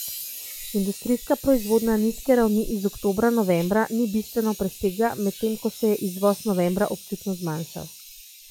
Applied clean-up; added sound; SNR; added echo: classical method log-MMSE.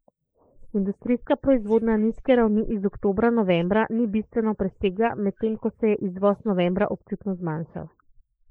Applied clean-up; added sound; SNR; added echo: neural mask model Resemble Enhance denoiser.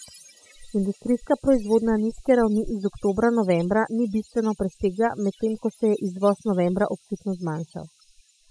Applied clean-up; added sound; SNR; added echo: classical method spectral subtraction.